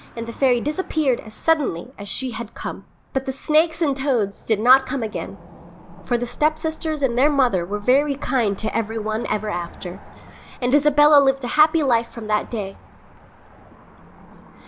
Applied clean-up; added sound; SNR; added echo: none; Cricket / Motor vehicle (road); 17 dB; none.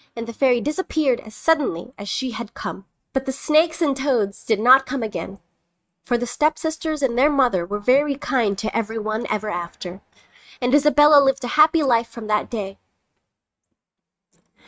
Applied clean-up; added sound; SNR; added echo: neural mask model RNNoise.